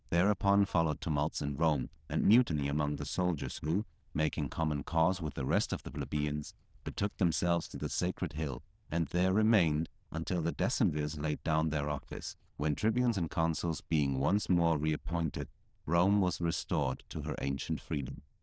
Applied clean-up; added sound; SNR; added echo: neural diffusion model UNIVERSE++.